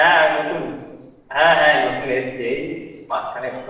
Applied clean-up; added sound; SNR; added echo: neural separator model SepFormer DNS4.